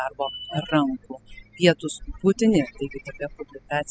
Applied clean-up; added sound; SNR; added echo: classical method spectral subtraction.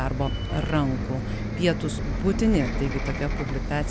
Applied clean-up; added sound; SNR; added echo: none; Bus; 1 dB; none.